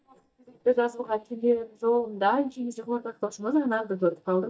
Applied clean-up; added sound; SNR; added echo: neural mask model DeepFilterNet 3.